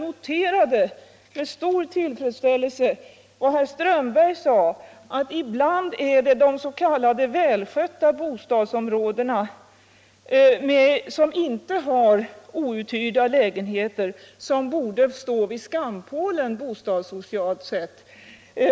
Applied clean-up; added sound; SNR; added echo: none; none; none; none.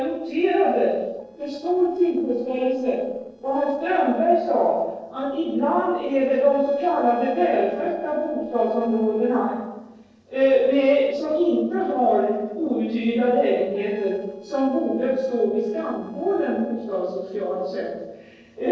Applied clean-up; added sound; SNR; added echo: neural separator model SepFormer DNS4.